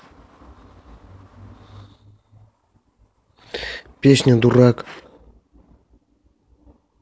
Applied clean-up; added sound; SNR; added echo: none; none; none; none.